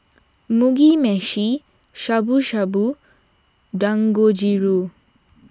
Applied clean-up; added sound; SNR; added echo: none; none; none; none.